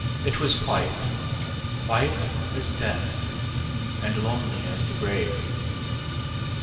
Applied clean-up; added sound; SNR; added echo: none; Fire; -3 dB; reverberation time 2.3 s.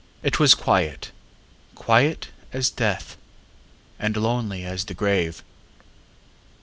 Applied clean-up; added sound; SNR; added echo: none; none; none; none.